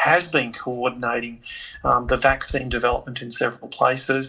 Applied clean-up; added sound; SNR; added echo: none; Tap; 15 dB; reverberation time 0.2 s.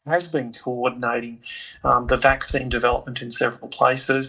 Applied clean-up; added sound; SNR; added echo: neural mask model DeepFilterNet 3.